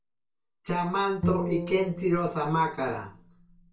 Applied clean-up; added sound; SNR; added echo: none; Bowed string instrument; 5 dB; reverberation time 0.2 s.